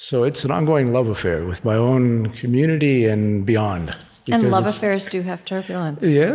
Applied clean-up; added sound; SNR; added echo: none; none; none; none.